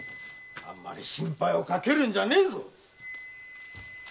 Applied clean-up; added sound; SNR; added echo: none; Wind instrument, woodwind instrument; 18 dB; none.